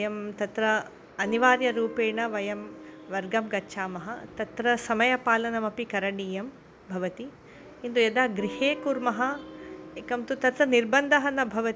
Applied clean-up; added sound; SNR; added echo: none; Guitar; 18 dB; none.